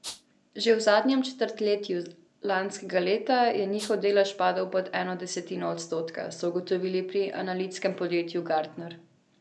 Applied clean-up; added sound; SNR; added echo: none; Rattle (instrument); 12 dB; none.